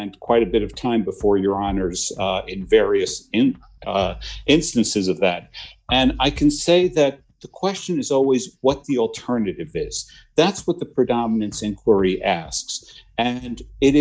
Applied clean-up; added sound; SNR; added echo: neural mask model DeepFilterNet 3.